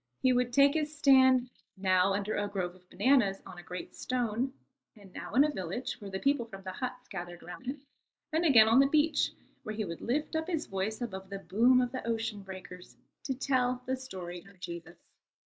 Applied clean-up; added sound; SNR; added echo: neural mask model Resemble Enhance denoiser.